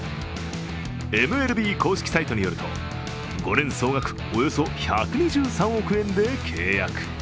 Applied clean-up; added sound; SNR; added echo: none; none; none; none.